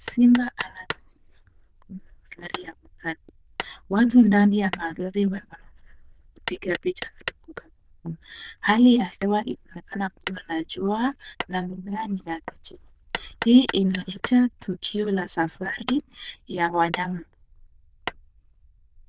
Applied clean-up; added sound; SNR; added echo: neural diffusion model UNIVERSE++.